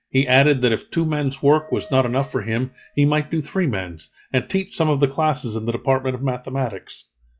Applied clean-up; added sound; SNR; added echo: classical method log-MMSE.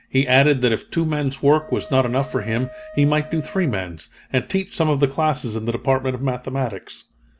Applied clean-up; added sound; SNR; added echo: none; Wind instrument, woodwind instrument; 18 dB; none.